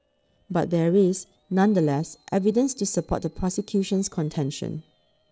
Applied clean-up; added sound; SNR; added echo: neural separator model SepFormer DNS4.